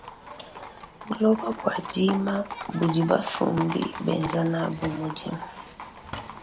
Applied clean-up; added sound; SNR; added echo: none; Livestock, farm animals, working animals; 10 dB; none.